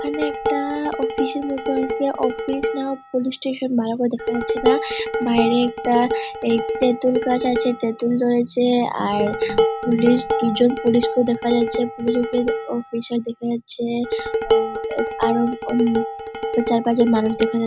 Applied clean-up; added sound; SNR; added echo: none; Dishes, pots, and pans; 3 dB; none.